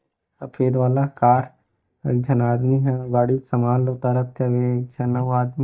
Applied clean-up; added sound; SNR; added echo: neural mask model DeepFilterNet 3.